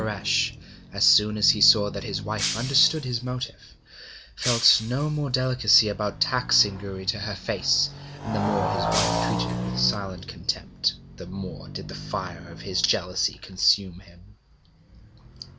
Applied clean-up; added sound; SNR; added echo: none; Motorcycle + Shatter; 7 dB; none.